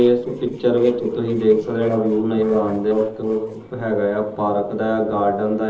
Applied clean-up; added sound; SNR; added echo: neural separator model SepFormer DNS4.